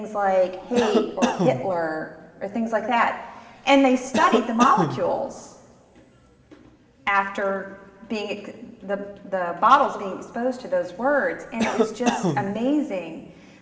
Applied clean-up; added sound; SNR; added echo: none; Cough; 3 dB; reverberation time 2.9 s.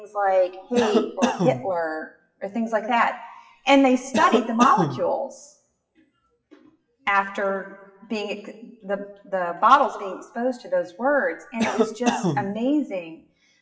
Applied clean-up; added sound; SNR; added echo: classical method WPE with log-MMSE.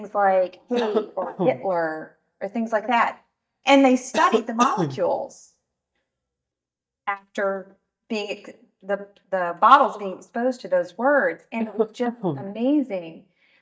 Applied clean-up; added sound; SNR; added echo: neural mask model DeepFilterNet 3.